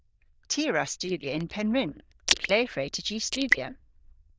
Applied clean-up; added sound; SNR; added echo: neural diffusion model UNIVERSE++.